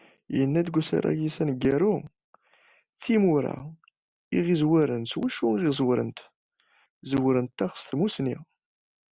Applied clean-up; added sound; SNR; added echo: none; none; none; none.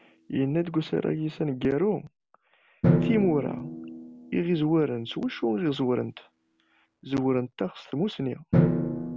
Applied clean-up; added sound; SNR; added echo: none; Drum; 3 dB; none.